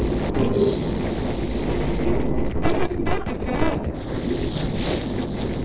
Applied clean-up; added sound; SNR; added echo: neural separator model SepFormer DNS4.